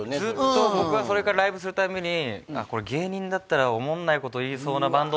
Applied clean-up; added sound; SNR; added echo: none; none; none; none.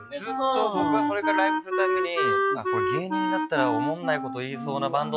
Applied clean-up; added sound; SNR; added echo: classical method log-MMSE.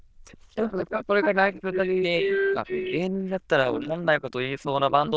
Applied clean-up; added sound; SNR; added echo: neural diffusion model UNIVERSE++.